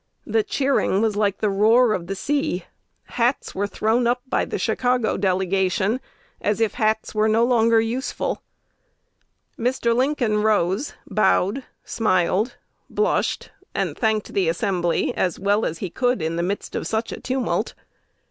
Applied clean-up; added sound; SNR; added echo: none; none; none; none.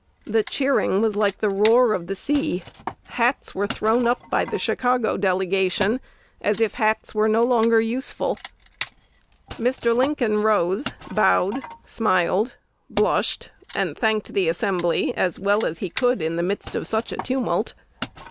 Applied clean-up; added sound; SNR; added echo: none; Wood; 14 dB; none.